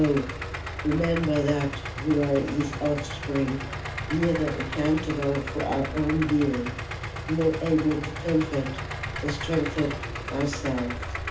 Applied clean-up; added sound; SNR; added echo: none; Idling; 6 dB; reverberation time 0.4 s.